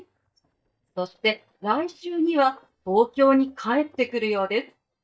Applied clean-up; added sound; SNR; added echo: neural mask model DeepFilterNet 3.